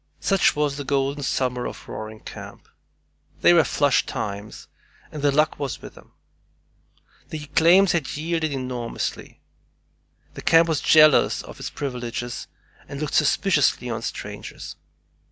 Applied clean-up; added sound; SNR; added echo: none; none; none; none.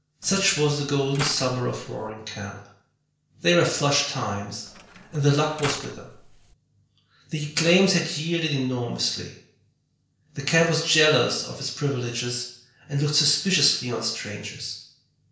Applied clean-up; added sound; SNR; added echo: neural separator model SepFormer DNS4.